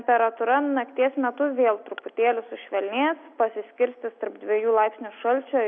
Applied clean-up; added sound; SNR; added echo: none; none; none; none.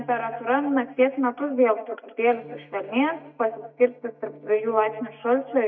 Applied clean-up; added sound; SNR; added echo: neural mask model DeepFilterNet 3.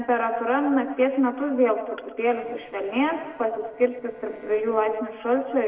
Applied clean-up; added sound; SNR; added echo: neural separator model SepFormer DNS4.